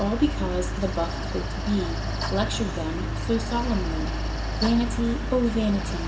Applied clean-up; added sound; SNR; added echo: none; Mechanical fan; 1 dB; reverberation time 1.7 s.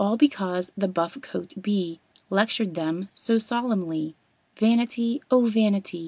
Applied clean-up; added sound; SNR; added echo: none; none; none; none.